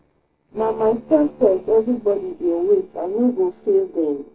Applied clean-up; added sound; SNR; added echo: neural separator model SepFormer DNS4.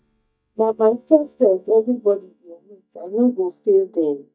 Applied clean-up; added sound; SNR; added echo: neural mask model DeepFilterNet 3.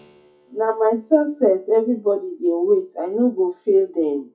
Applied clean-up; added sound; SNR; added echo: classical method WPE with log-MMSE.